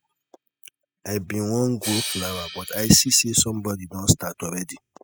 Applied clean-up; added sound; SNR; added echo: classical method spectral subtraction.